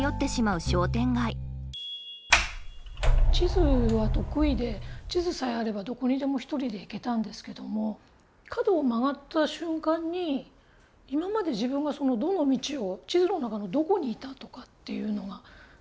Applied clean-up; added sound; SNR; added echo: none; Sliding door; -3 dB; none.